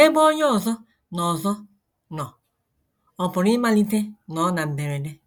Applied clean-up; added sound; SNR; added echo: none; none; none; none.